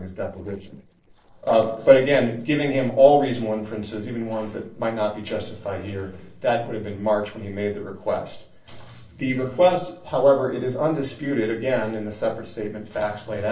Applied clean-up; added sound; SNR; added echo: neural separator model SepFormer DNS4.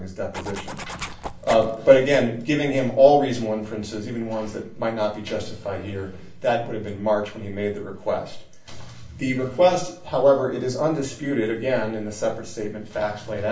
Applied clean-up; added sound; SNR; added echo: none; Zipper (clothing); 11 dB; reverberation time 0.3 s.